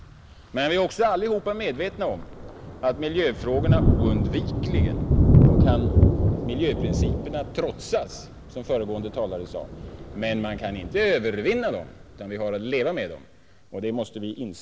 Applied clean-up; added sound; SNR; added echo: none; Thunder; -3 dB; none.